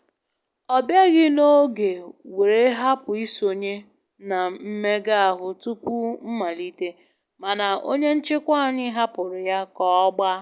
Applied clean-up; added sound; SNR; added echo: none; none; none; none.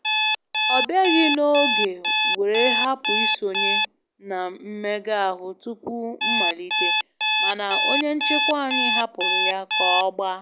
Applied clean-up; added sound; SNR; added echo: none; Alarm; -3 dB; none.